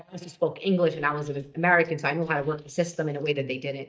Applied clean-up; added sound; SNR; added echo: neural mask model DeepFilterNet 3.